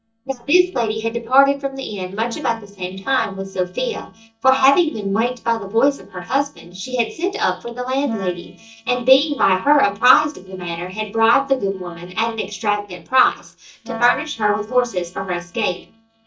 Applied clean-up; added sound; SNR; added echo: neural mask model DeepFilterNet 3.